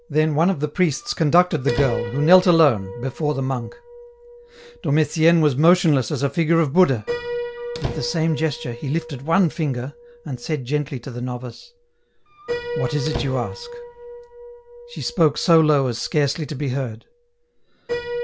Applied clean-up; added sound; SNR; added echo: none; Squeak + Piano; 11 dB; none.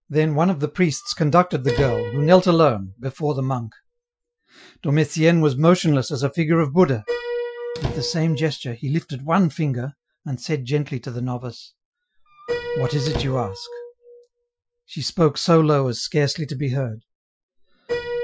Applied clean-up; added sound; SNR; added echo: classical method Wiener filter.